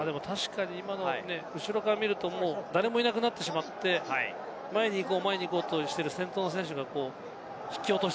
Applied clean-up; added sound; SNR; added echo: none; none; none; none.